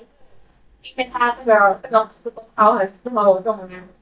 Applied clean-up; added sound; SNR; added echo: neural mask model DeepFilterNet 3.